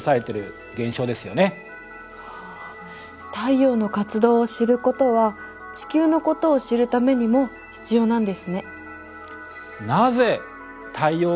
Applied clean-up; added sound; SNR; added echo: none; none; none; none.